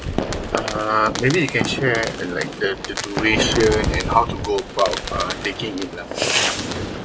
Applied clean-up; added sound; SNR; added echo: none; Fireworks; 2 dB; none.